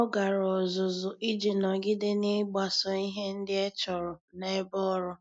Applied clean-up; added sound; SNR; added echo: none; none; none; none.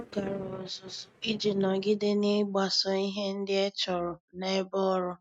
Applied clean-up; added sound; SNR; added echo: neural mask model RNNoise.